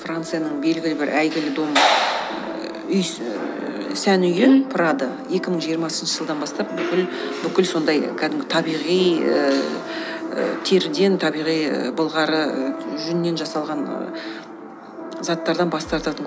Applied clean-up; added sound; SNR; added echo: none; none; none; none.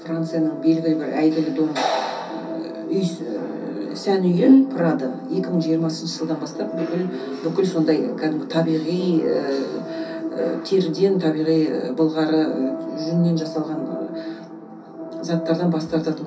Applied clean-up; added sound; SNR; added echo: none; none; none; reverberation time 0.3 s.